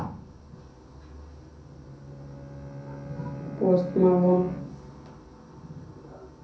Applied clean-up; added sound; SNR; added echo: none; Bowed string instrument; 14 dB; reverberation time 0.6 s.